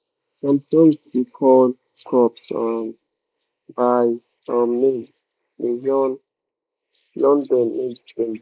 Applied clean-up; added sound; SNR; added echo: neural mask model Resemble Enhance denoiser.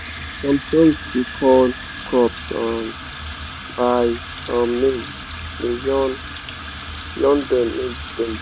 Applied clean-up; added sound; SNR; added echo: none; Sink (filling or washing) / Water tap, faucet; 9 dB; none.